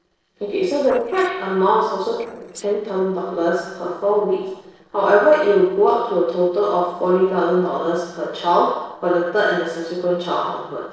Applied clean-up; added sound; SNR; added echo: neural separator model SepFormer DNS4.